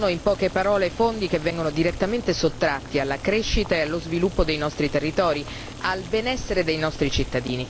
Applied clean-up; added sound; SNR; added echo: none; Boiling; 13 dB; none.